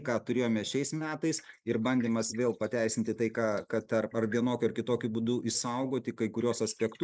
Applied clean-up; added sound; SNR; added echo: neural mask model Resemble Enhance denoiser.